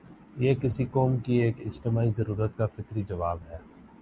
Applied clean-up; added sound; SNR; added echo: none; none; none; none.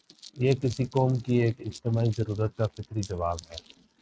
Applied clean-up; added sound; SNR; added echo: neural mask model RNNoise.